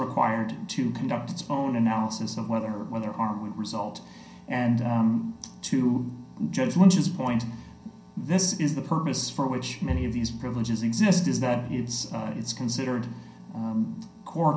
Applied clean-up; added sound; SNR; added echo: none; none; none; reverberation time 0.6 s.